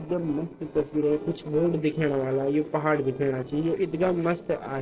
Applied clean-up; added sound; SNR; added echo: neural separator model SepFormer DNS4.